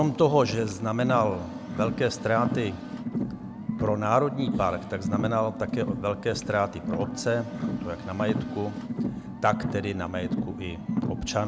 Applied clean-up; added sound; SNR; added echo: none; Car; 4 dB; none.